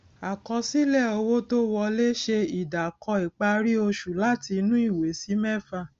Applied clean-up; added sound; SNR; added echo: none; none; none; none.